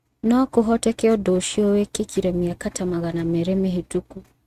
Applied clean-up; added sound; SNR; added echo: neural mask model RNNoise.